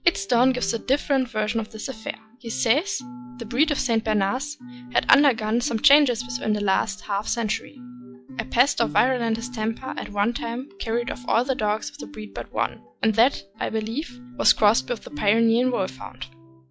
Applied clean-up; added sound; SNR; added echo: classical method log-MMSE.